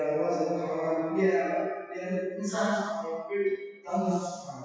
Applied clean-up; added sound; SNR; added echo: classical method WPE with log-MMSE.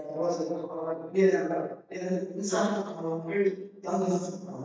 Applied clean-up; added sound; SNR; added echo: neural mask model DeepFilterNet 3.